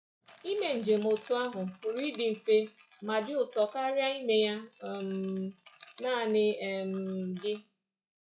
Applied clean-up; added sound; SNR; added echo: classical method log-MMSE.